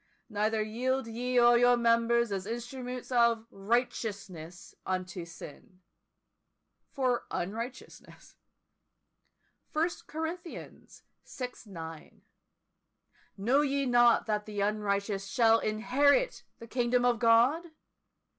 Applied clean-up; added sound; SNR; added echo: none; none; none; none.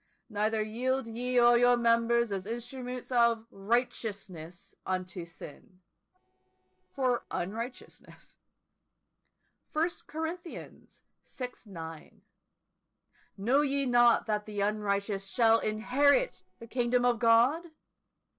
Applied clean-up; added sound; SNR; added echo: neural separator model SepFormer DNS4.